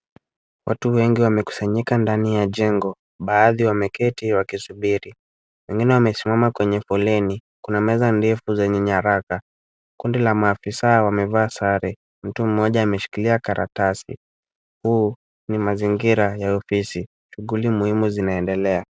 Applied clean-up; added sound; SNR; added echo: none; none; none; none.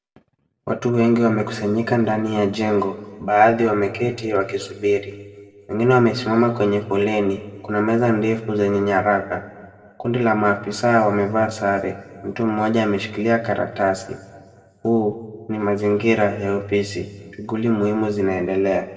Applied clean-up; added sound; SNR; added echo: none; none; none; reverberation time 1.4 s.